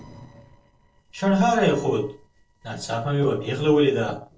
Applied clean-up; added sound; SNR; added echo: neural separator model SepFormer DNS4.